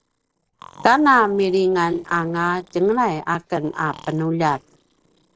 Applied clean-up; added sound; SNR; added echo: neural separator model SepFormer DNS4.